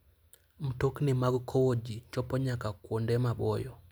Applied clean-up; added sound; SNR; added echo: none; none; none; none.